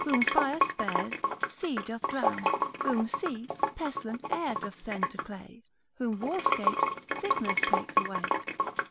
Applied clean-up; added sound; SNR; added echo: none; Sink (filling or washing) / Water; -3 dB; none.